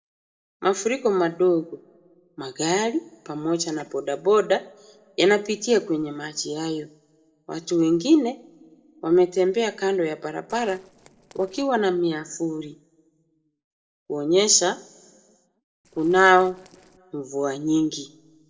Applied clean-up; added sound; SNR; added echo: neural separator model SepFormer DNS4.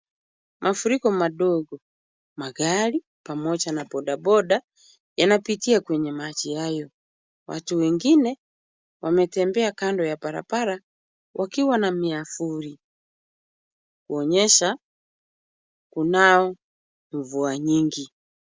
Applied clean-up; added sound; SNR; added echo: none; none; none; none.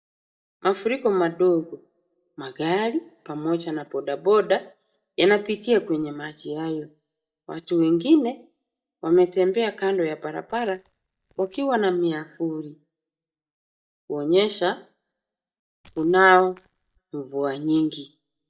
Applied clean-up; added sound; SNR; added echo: neural mask model DeepFilterNet 3.